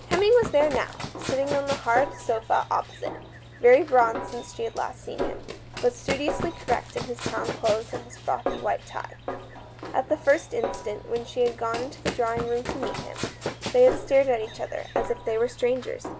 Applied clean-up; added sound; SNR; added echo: none; Run + Snare drum; 8 dB; none.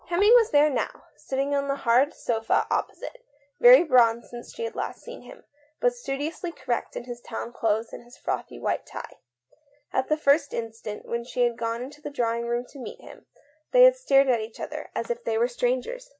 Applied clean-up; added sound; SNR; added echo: none; none; none; none.